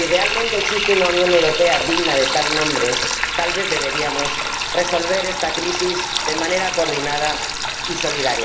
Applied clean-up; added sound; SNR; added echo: none; Sink (filling or washing); 1 dB; reverberation time 1.0 s.